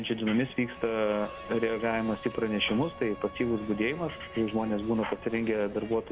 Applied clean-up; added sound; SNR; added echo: none; Bowed string instrument + Crowd; 14 dB; none.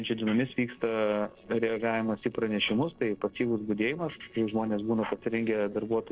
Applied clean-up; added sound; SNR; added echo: neural separator model SepFormer DNS4.